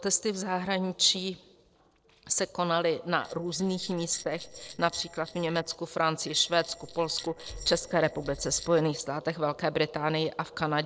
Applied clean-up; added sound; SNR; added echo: neural separator model SepFormer DNS4.